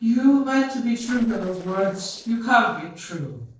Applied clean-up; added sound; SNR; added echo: neural separator model SepFormer DNS4.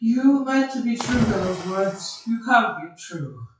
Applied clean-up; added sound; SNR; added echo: classical method WPE with log-MMSE.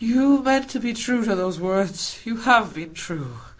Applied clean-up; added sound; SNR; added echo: none; none; none; none.